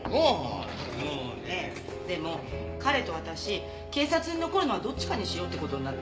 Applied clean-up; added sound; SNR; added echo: none; none; none; none.